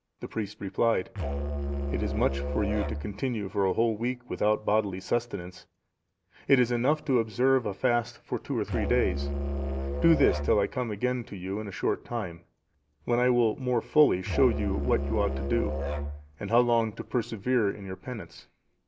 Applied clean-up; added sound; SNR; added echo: none; Musical instrument; 3 dB; none.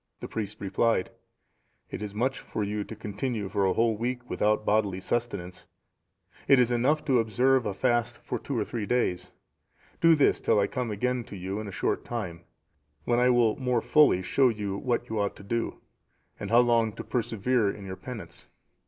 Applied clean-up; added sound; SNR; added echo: none; none; none; none.